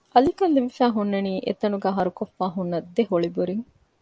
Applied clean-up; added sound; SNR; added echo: none; none; none; none.